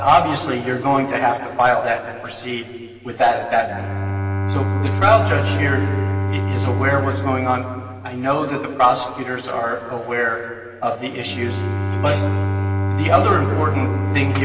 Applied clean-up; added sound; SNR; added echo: none; Bowed string instrument; 3 dB; reverberation time 2.4 s.